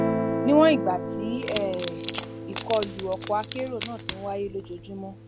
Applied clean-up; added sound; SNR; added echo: none; Guitar + Wood; 1 dB; none.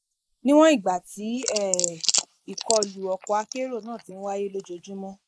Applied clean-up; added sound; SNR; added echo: neural mask model Resemble Enhance denoiser.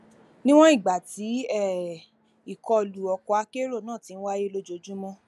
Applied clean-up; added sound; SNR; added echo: none; none; none; none.